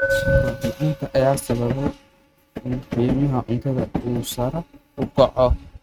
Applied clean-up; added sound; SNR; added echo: neural mask model RNNoise.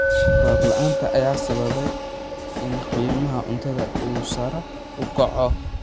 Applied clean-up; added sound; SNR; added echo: none; Glass + Train; -2 dB; none.